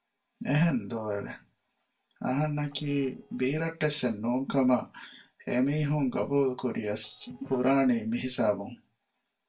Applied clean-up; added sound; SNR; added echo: neural separator model SepFormer DNS4.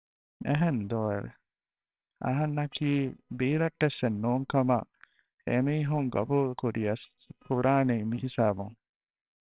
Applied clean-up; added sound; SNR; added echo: neural separator model SepFormer WHAMR!.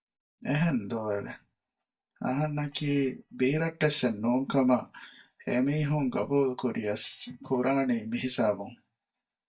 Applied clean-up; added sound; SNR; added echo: neural mask model DeepFilterNet 3.